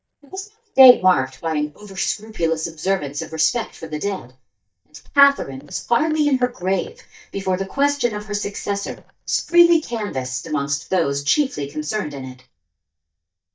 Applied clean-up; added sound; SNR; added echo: neural mask model DeepFilterNet 3.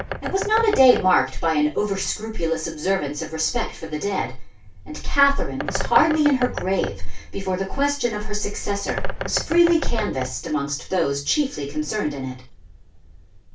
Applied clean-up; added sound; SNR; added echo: none; Bird; 13 dB; reverberation time 0.2 s.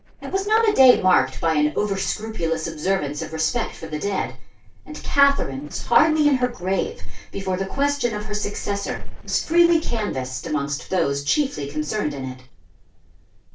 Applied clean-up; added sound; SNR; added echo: neural separator model SepFormer DNS4.